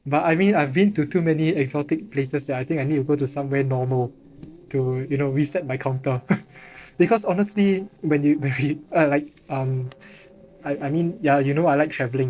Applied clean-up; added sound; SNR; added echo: neural separator model SepFormer DNS4.